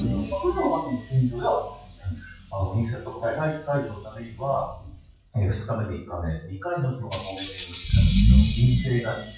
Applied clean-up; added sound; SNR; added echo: classical method WPE with log-MMSE.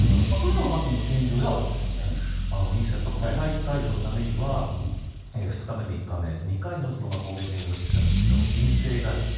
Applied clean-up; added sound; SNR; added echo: none; Engine starting / Accelerating, revving, vroom / Car; -2 dB; reverberation time 1.2 s.